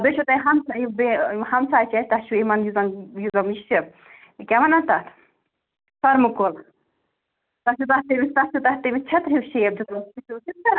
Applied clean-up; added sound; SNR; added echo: none; none; none; none.